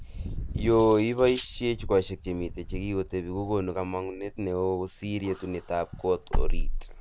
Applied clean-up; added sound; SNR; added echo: none; Wind / Car + Cutlery, silverware; 3 dB; none.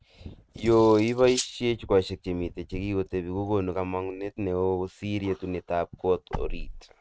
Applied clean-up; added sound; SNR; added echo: neural mask model RNNoise.